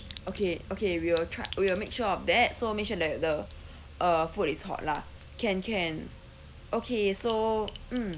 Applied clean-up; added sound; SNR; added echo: none; Chink, clink; 10 dB; none.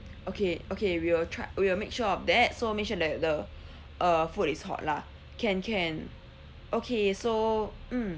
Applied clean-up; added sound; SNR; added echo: none; none; none; none.